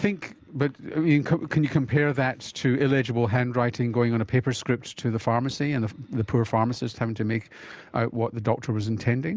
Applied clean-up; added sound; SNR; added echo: none; none; none; none.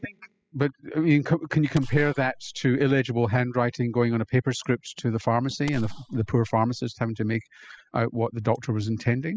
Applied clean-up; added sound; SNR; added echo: classical method spectral subtraction.